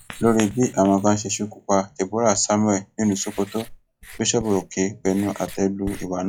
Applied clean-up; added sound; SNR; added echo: classical method log-MMSE.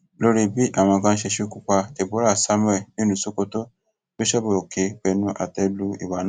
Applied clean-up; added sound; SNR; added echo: none; none; none; none.